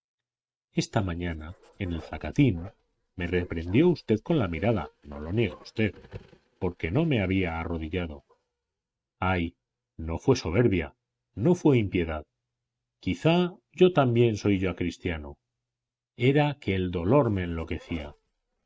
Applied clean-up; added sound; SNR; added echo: neural mask model RNNoise.